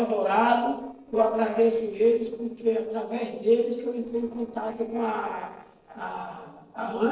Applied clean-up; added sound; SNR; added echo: neural separator model SepFormer DNS4.